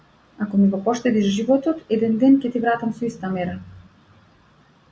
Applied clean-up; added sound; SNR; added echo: none; none; none; none.